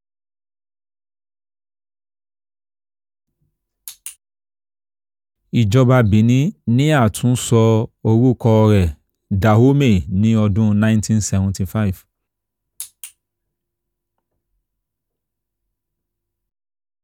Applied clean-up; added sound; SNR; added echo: none; none; none; none.